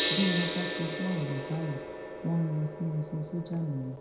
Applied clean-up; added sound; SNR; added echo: none; Gong; 3 dB; reverberation time 0.4 s.